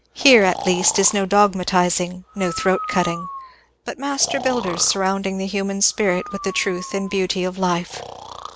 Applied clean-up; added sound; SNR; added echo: none; Breathing; 13 dB; none.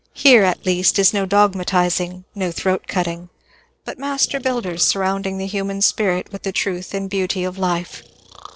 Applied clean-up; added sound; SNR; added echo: neural separator model SepFormer DNS4.